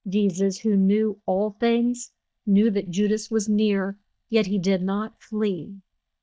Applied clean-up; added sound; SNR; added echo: neural mask model DeepFilterNet 3.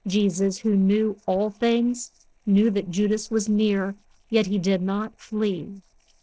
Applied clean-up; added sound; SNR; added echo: neural separator model SepFormer DNS4.